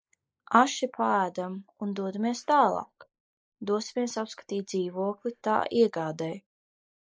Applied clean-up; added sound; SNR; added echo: neural mask model Resemble Enhance denoiser.